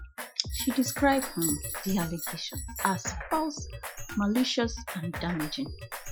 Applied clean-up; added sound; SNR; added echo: classical method Wiener filter.